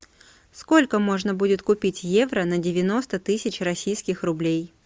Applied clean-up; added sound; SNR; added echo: none; none; none; none.